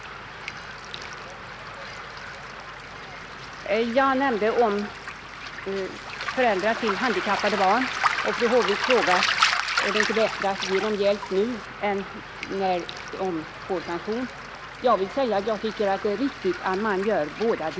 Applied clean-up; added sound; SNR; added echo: none; Waves, surf; 5 dB; none.